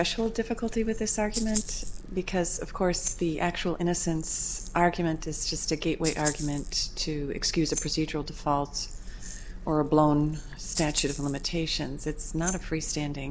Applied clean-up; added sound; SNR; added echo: none; Rattle (instrument); 13 dB; none.